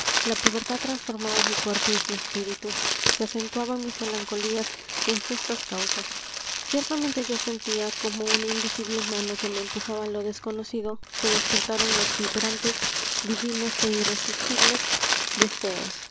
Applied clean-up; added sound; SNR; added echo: none; Crumpling, crinkling; -3 dB; none.